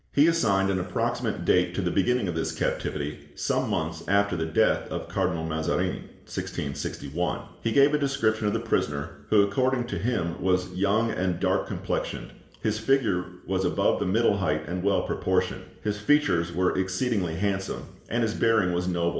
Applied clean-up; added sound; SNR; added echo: none; none; none; reverberation time 1.2 s.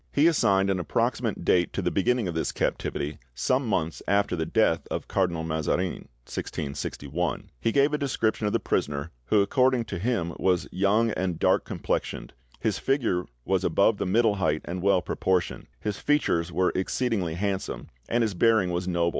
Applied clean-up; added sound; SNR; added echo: none; none; none; none.